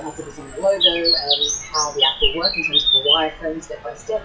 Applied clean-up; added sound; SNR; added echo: classical method WPE with log-MMSE.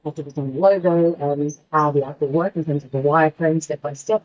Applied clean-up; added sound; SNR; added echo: neural mask model DeepFilterNet 3.